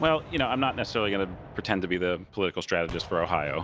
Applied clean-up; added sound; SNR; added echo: none; Gunshot, gunfire; 15 dB; none.